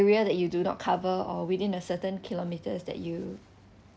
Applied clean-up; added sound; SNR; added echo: none; none; none; none.